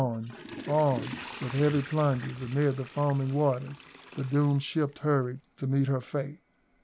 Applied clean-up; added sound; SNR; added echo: none; Toilet flush / Water; 16 dB; none.